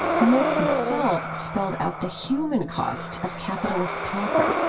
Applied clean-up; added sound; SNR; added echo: none; Breathing; 1 dB; reverberation time 0.2 s.